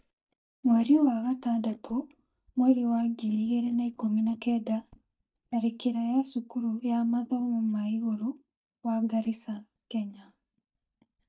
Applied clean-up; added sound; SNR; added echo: neural mask model DeepFilterNet 3.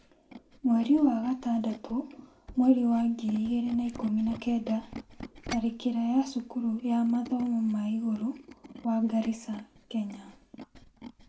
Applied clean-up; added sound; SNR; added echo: none; Tools; 18 dB; reverberation time 0.2 s.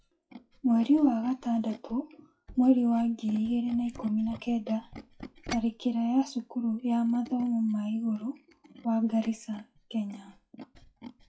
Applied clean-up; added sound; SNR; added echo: classical method WPE with log-MMSE.